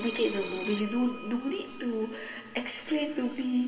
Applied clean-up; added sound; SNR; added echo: none; Telephone; 14 dB; reverberation time 2.4 s.